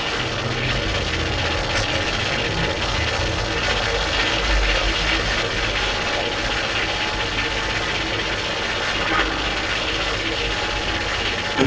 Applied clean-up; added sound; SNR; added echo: neural separator model SepFormer DNS4.